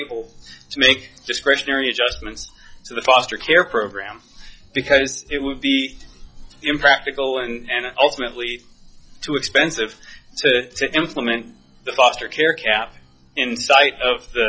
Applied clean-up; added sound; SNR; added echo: classical method log-MMSE.